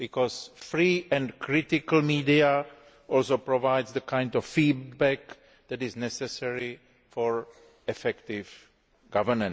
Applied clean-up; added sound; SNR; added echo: none; none; none; none.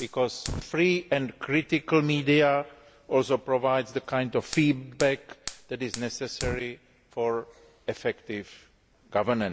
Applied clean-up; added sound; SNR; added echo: none; Fire; 16 dB; none.